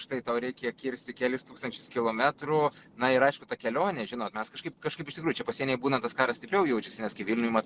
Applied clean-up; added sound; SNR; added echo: none; none; none; none.